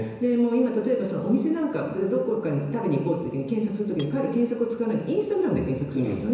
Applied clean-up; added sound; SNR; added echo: none; Cutlery, silverware; 19 dB; reverberation time 1.0 s.